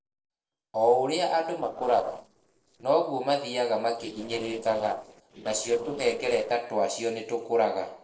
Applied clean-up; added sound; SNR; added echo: neural separator model SepFormer DNS4.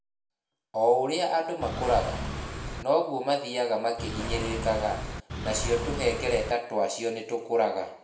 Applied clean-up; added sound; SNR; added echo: none; Engine / Car; 5 dB; reverberation time 0.6 s.